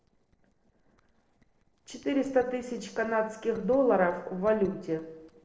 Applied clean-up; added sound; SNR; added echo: neural separator model SepFormer DNS4.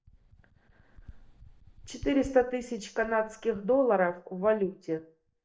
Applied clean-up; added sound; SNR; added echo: neural mask model DeepFilterNet 3.